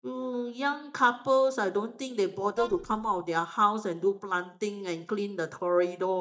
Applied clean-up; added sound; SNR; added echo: neural mask model DeepFilterNet 3.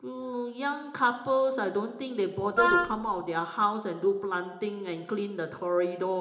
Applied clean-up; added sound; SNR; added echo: none; Wind instrument, woodwind instrument; -2 dB; reverberation time 0.8 s.